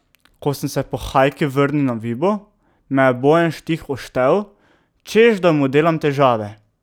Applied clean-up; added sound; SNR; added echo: none; none; none; none.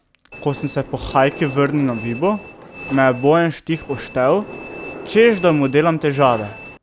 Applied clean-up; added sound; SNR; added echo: none; Train; 15 dB; none.